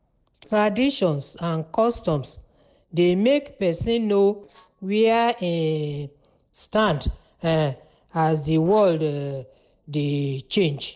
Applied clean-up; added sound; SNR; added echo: neural separator model SepFormer DNS4.